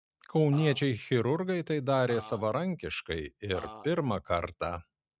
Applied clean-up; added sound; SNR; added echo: neural mask model RNNoise.